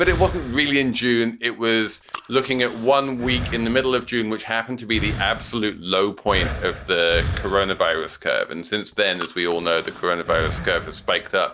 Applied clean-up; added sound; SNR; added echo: none; Breathing; 10 dB; none.